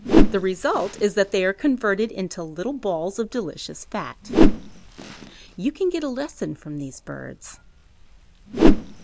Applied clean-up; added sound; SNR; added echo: none; Whoosh, swoosh, swish; -4 dB; none.